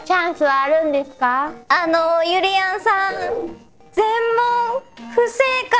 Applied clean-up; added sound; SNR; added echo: neural separator model SepFormer DNS4.